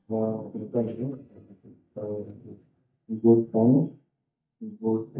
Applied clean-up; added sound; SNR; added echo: neural mask model DeepFilterNet 3.